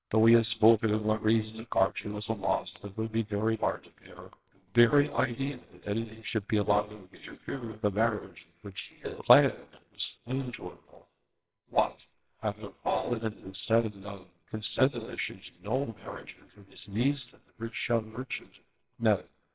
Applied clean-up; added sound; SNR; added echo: neural separator model SepFormer WHAMR!.